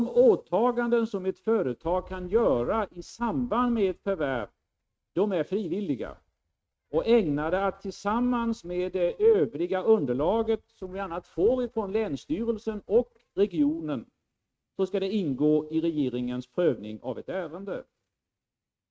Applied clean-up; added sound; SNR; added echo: neural mask model RNNoise.